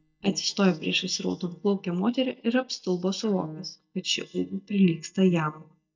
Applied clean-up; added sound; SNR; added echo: neural mask model DeepFilterNet 3.